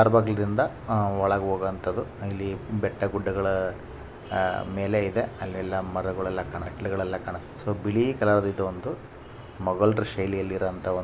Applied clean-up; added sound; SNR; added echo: none; none; none; none.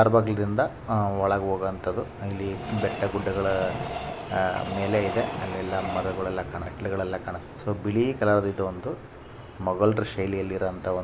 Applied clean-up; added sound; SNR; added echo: none; Train; 12 dB; none.